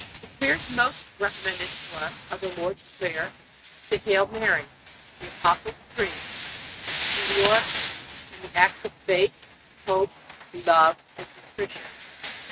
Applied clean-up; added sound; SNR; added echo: neural mask model RNNoise.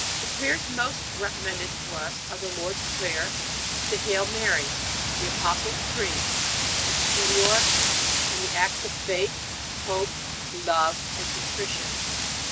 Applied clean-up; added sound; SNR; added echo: none; Wind; -3 dB; none.